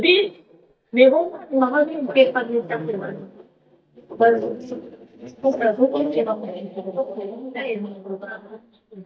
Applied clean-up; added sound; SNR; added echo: neural mask model DeepFilterNet 3.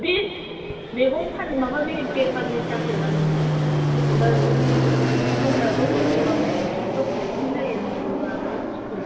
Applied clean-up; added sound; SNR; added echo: none; Fixed-wing aircraft, airplane; -4 dB; reverberation time 2.6 s.